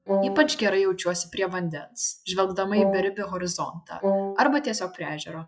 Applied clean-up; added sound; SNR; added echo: classical method log-MMSE.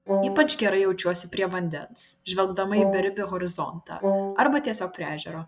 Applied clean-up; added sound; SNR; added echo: none; Wind instrument, woodwind instrument; 1 dB; none.